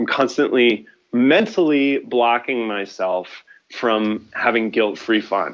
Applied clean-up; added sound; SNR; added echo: none; none; none; none.